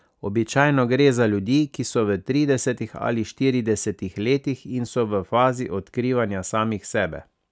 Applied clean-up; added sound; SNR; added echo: none; none; none; none.